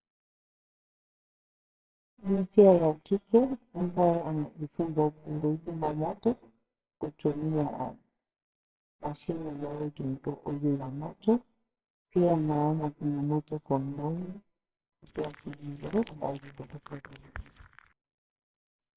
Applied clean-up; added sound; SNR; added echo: neural separator model SepFormer WHAMR!.